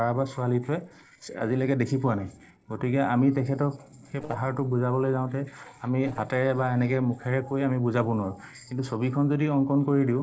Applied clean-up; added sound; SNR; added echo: neural separator model SepFormer DNS4.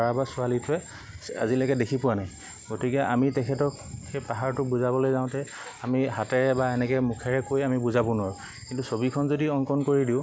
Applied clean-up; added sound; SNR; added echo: none; none; none; none.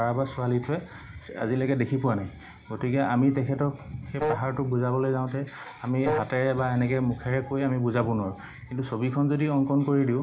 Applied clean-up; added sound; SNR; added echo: none; Wind instrument, woodwind instrument; 6 dB; reverberation time 0.4 s.